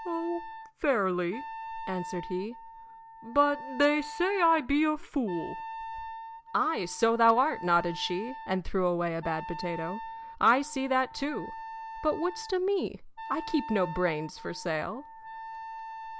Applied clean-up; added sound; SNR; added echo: none; Wind instrument, woodwind instrument; 12 dB; none.